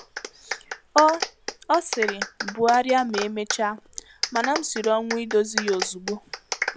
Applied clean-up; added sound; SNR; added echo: none; Clapping; 7 dB; none.